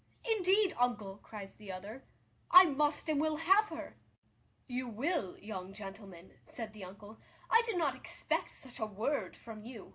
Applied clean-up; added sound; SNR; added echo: none; none; none; none.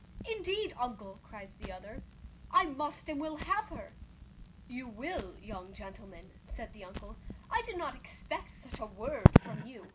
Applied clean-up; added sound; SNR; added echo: none; Crackle; -3 dB; none.